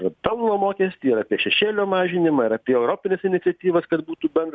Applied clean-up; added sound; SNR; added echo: none; none; none; none.